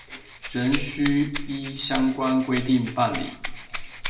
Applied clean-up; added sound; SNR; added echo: none; Rattle (instrument); 4 dB; reverberation time 1.2 s.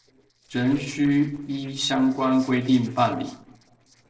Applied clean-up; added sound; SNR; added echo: neural separator model SepFormer DNS4.